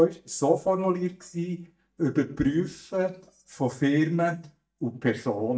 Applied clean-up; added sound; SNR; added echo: neural mask model DeepFilterNet 3.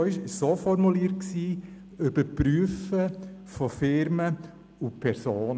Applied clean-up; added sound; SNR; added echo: none; none; none; none.